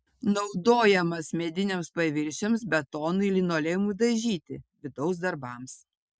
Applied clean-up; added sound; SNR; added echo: none; none; none; none.